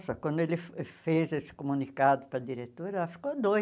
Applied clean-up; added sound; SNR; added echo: none; none; none; none.